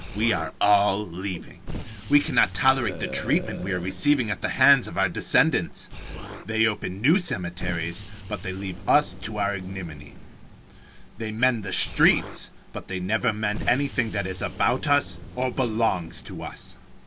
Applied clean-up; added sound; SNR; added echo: none; Explosion + Burping, eructation; 13 dB; none.